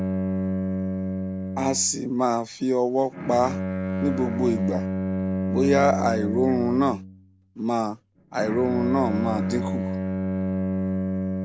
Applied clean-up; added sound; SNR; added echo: none; Bowed string instrument; 2 dB; none.